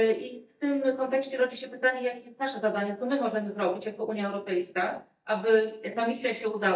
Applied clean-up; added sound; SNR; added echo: neural mask model DeepFilterNet 3.